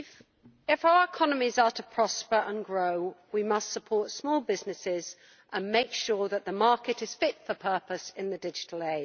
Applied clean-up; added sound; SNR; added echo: none; none; none; none.